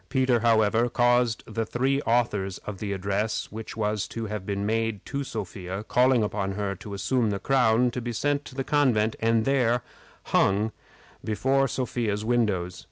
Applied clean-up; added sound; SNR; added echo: none; none; none; none.